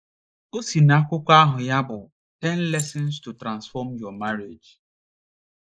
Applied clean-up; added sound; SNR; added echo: neural mask model Resemble Enhance denoiser.